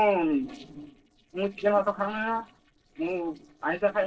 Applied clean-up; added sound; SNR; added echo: neural separator model SepFormer DNS4.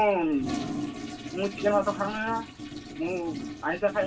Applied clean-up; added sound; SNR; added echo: none; Toilet flush; 8 dB; reverberation time 0.2 s.